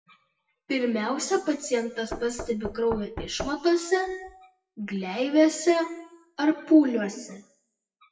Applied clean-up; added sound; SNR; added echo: classical method WPE with log-MMSE.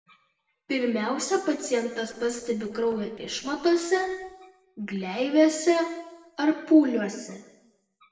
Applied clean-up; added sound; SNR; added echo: neural separator model SepFormer DNS4.